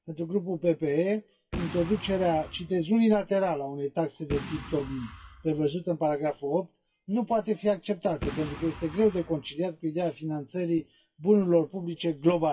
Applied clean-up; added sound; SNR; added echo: classical method WPE with log-MMSE.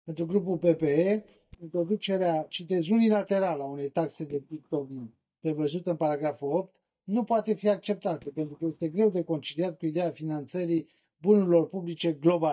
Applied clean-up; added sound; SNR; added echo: neural mask model DeepFilterNet 3.